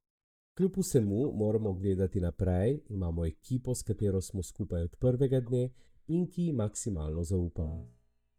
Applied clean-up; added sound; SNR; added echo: neural mask model DeepFilterNet 3.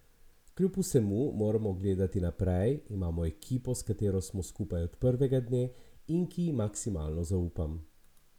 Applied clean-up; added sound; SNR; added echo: none; none; none; none.